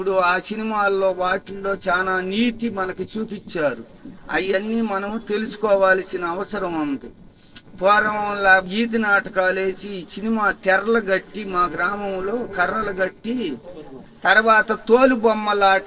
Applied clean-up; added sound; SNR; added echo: neural separator model SepFormer DNS4.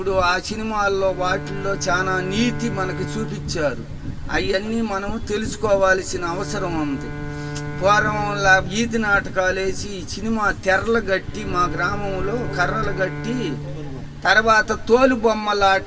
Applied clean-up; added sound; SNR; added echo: none; Bowed string instrument; 12 dB; reverberation time 1.8 s.